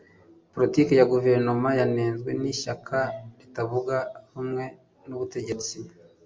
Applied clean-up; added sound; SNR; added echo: none; none; none; none.